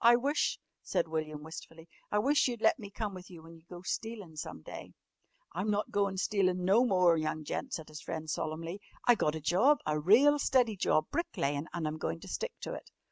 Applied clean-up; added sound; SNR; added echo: none; none; none; none.